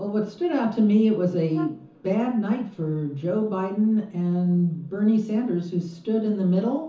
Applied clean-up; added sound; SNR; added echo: none; Brass instrument; 18 dB; reverberation time 0.9 s.